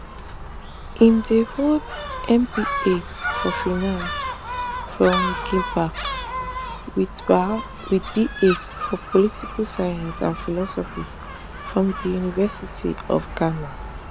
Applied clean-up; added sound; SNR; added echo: none; Gull, seagull; 7 dB; none.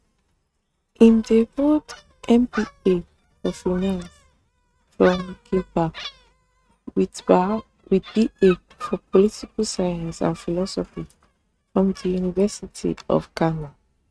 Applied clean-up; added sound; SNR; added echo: neural mask model RNNoise.